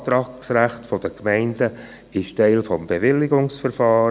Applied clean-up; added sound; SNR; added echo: none; none; none; none.